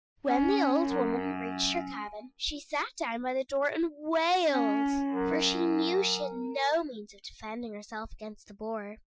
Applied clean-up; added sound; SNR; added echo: classical method Wiener filter.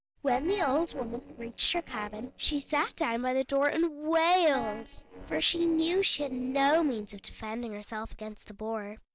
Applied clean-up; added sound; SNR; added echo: neural separator model SepFormer DNS4.